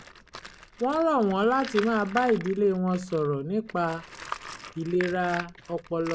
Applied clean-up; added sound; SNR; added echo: none; Tools; 14 dB; none.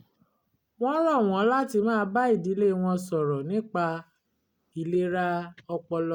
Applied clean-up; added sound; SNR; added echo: none; none; none; none.